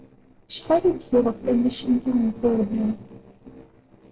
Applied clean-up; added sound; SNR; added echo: neural separator model SepFormer DNS4.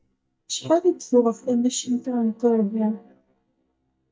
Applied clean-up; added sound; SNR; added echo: neural mask model DeepFilterNet 3.